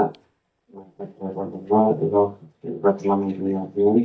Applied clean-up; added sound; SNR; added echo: neural mask model DeepFilterNet 3.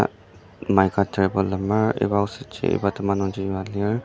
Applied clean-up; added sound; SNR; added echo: none; none; none; none.